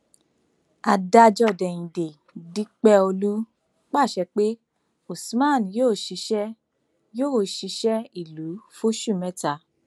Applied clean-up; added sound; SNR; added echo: none; Clapping; 19 dB; none.